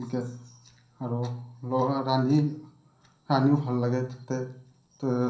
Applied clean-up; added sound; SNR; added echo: none; none; none; reverberation time 0.6 s.